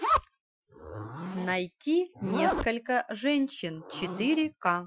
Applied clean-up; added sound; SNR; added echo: classical method Wiener filter.